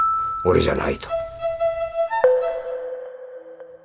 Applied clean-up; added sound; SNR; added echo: none; Bowed string instrument + Glockenspiel; 2 dB; none.